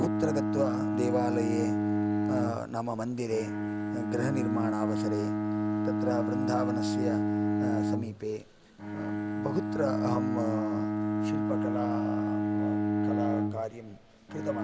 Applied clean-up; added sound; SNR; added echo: none; Bowed string instrument; -5 dB; none.